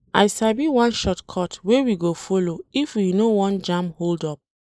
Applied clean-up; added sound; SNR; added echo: neural mask model Resemble Enhance denoiser.